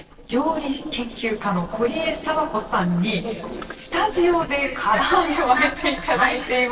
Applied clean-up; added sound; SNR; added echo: neural separator model SepFormer DNS4.